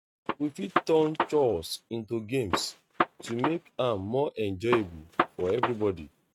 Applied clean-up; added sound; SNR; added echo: neural mask model RNNoise.